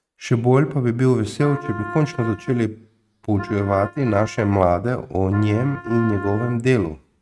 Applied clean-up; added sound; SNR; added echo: neural mask model RNNoise.